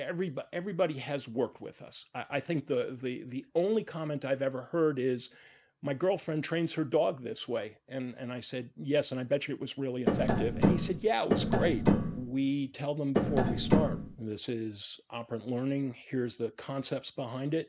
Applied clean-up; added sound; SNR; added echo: none; Tap; -4 dB; none.